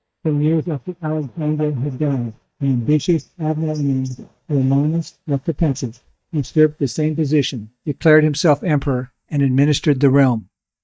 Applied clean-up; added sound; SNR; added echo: neural mask model DeepFilterNet 3.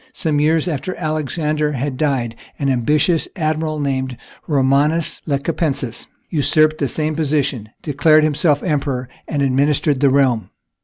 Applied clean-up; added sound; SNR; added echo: none; none; none; none.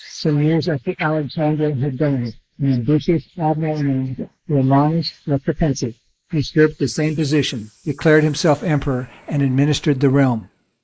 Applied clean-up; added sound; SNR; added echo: neural mask model Resemble Enhance denoiser.